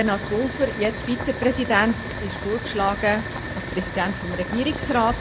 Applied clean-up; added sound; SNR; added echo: none; Boiling; 7 dB; none.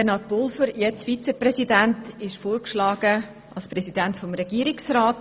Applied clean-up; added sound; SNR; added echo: none; none; none; none.